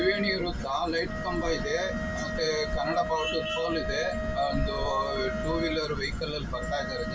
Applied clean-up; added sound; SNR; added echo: none; Wind instrument, woodwind instrument; 7 dB; reverberation time 0.1 s.